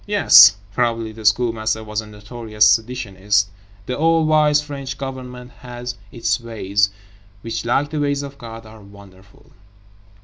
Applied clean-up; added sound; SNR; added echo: none; none; none; none.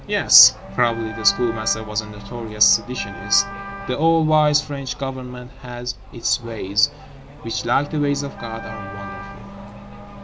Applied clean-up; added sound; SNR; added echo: none; Race car, auto racing / Accelerating, revving, vroom + Wind instrument, woodwind instrument; 13 dB; none.